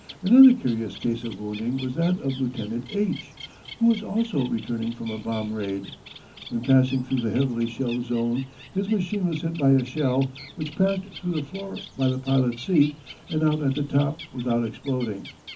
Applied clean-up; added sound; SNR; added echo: none; Bird; 19 dB; reverberation time 0.3 s.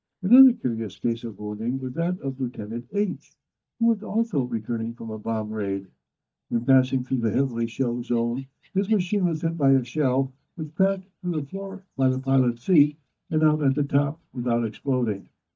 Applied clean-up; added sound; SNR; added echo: neural mask model DeepFilterNet 3.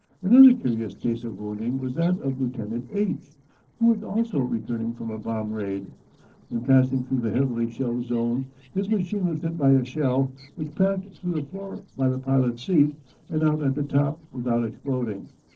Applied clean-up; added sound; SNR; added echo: neural separator model SepFormer DNS4.